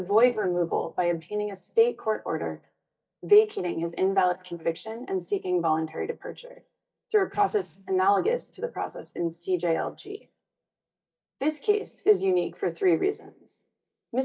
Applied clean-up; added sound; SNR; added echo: neural mask model DeepFilterNet 3.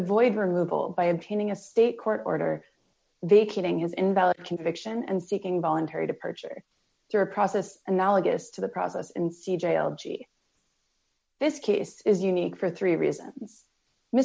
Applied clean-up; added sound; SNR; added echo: none; none; none; none.